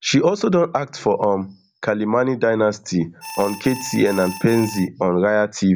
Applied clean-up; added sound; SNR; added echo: none; Alarm; 14 dB; none.